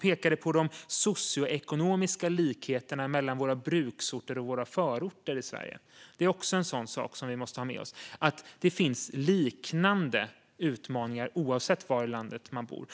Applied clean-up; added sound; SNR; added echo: none; none; none; none.